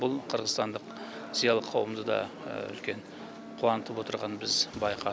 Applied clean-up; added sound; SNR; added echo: none; Wind instrument, woodwind instrument; 19 dB; none.